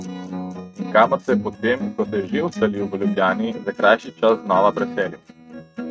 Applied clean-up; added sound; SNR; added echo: neural mask model RNNoise.